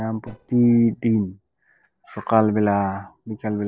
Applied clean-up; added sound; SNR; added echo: neural separator model SepFormer DNS4.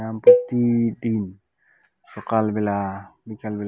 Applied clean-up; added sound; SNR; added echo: none; Cowbell; -4 dB; none.